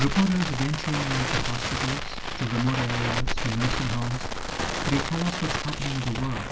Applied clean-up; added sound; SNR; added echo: none; Crackle; 1 dB; reverberation time 0.2 s.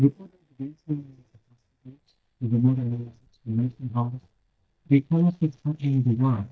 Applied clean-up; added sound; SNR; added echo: neural mask model DeepFilterNet 3.